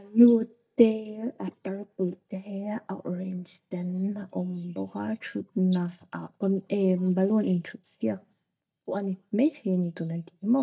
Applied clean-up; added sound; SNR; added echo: neural mask model DeepFilterNet 3.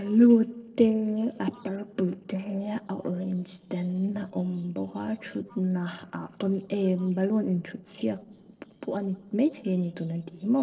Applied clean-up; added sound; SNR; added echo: neural separator model SepFormer DNS4.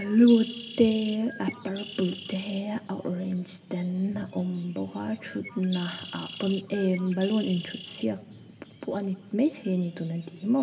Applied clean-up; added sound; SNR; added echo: none; Bird; 17 dB; reverberation time 1.7 s.